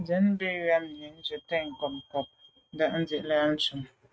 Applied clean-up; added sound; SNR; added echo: neural mask model RNNoise.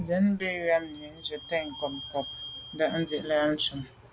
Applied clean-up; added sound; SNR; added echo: none; Squeak / Vehicle; 15 dB; none.